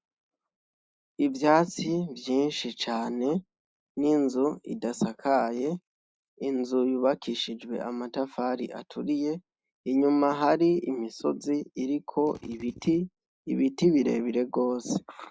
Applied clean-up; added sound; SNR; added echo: neural mask model Resemble Enhance denoiser.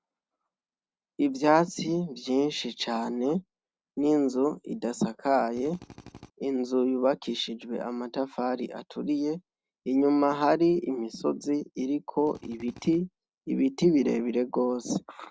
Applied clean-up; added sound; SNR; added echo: neural separator model SepFormer DNS4.